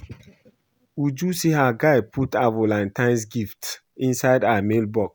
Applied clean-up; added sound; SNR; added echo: none; none; none; none.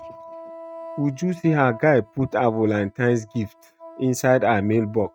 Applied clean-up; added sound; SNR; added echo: neural mask model RNNoise.